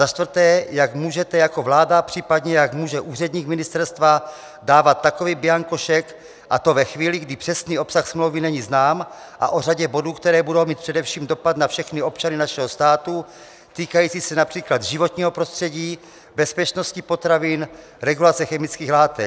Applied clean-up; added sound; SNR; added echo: none; none; none; none.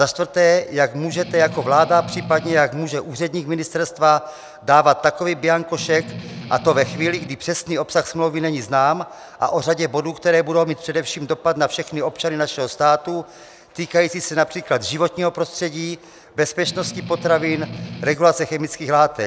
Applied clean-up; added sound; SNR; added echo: none; Strum; 12 dB; none.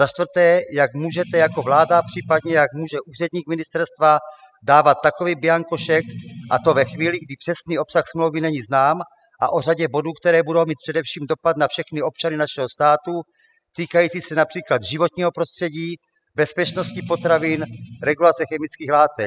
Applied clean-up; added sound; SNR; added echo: classical method spectral subtraction.